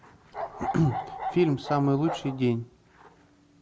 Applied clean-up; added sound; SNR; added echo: none; Bark; 7 dB; none.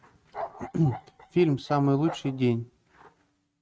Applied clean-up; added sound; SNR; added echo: neural mask model RNNoise.